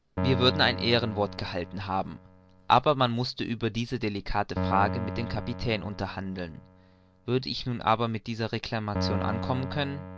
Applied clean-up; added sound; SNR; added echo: none; Keyboard (musical); 7 dB; none.